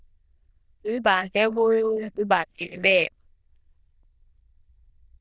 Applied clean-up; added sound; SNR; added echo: neural diffusion model UNIVERSE++.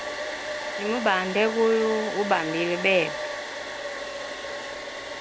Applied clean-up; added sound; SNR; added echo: none; Domestic sounds, home sounds; 5 dB; none.